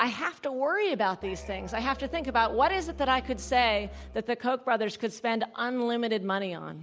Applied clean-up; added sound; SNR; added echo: none; Musical instrument; 14 dB; none.